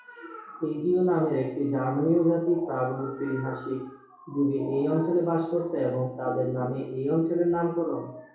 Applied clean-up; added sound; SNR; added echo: none; none; none; reverberation time 0.6 s.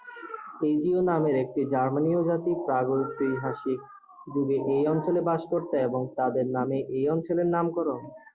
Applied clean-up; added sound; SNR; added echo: none; none; none; none.